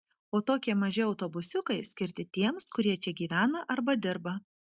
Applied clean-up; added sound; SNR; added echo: none; none; none; none.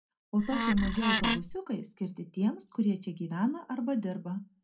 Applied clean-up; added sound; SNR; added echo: none; Wood; -1 dB; reverberation time 0.2 s.